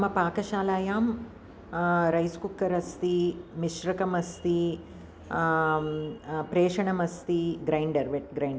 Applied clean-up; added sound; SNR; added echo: none; none; none; none.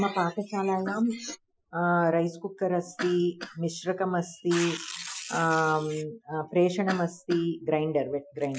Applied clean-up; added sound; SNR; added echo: classical method Wiener filter.